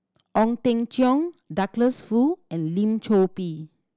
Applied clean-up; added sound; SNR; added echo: none; none; none; none.